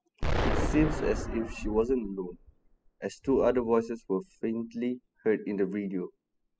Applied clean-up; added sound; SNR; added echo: classical method spectral subtraction.